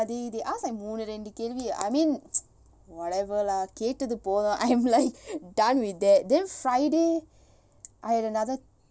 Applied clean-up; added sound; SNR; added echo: none; none; none; none.